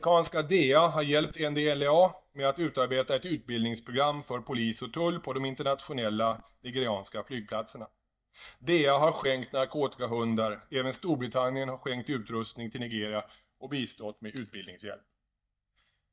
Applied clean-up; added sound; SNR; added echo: neural mask model DeepFilterNet 3.